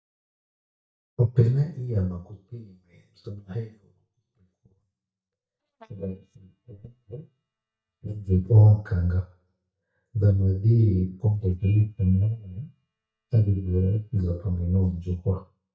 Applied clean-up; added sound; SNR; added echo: neural mask model DeepFilterNet 3.